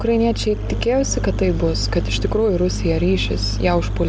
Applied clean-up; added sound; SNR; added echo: none; none; none; none.